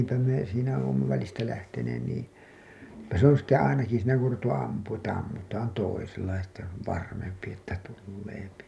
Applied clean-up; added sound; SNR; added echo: none; none; none; none.